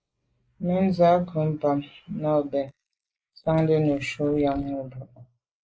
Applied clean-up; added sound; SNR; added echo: neural mask model Resemble Enhance denoiser.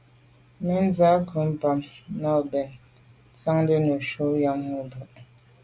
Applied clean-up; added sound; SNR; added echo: none; none; none; none.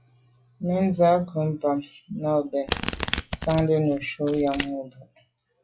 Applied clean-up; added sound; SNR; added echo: classical method log-MMSE.